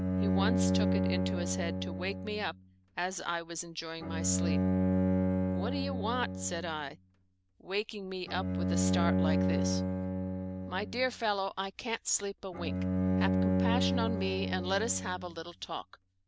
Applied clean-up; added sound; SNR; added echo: none; Bowed string instrument; -5 dB; none.